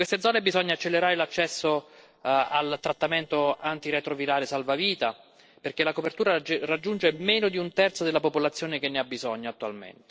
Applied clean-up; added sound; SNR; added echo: neural separator model SepFormer DNS4.